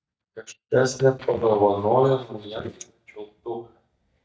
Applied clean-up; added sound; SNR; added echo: neural mask model DeepFilterNet 3.